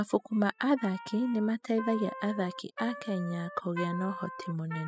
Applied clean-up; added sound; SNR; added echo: classical method spectral subtraction.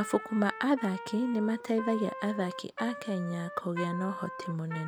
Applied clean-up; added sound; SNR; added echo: none; Trumpet; 10 dB; none.